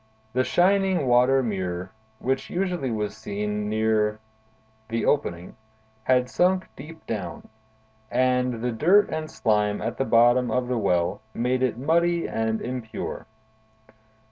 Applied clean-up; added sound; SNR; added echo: none; none; none; none.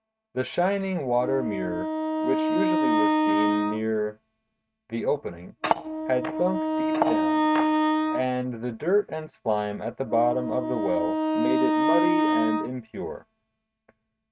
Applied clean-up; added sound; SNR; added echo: neural mask model RNNoise.